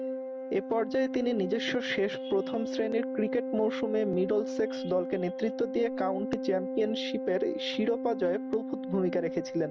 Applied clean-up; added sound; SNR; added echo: none; Organ; 5 dB; none.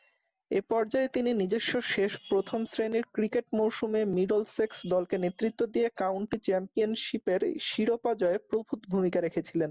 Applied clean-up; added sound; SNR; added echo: none; none; none; none.